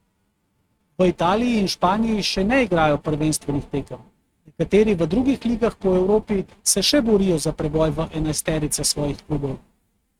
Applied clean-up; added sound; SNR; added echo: neural mask model RNNoise.